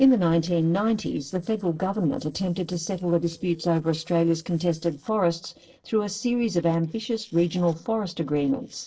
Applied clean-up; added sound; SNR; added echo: neural separator model SepFormer DNS4.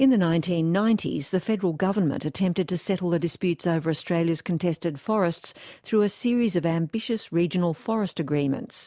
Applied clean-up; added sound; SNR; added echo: none; none; none; none.